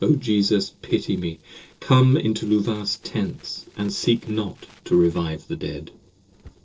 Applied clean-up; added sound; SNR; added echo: neural separator model SepFormer DNS4.